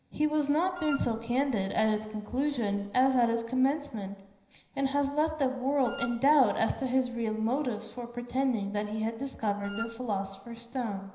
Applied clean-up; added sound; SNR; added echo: none; Wind instrument, woodwind instrument; 11 dB; reverberation time 0.9 s.